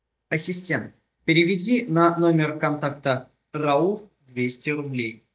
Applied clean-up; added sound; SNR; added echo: neural mask model DeepFilterNet 3.